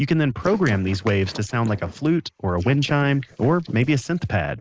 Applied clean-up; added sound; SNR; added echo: neural mask model Resemble Enhance denoiser.